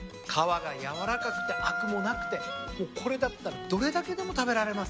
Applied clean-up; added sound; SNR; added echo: none; Wind instrument, woodwind instrument; 4 dB; none.